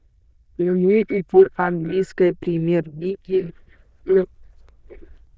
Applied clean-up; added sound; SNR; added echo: neural diffusion model UNIVERSE++.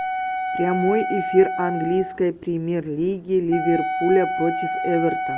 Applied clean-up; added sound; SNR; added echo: none; Wind instrument, woodwind instrument; 4 dB; none.